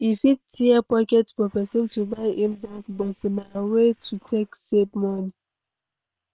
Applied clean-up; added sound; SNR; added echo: neural separator model SepFormer WHAM!.